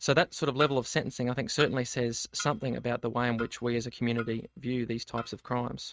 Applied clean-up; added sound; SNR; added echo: neural mask model RNNoise.